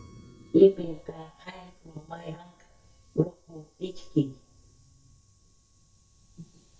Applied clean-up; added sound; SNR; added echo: neural mask model DeepFilterNet 3.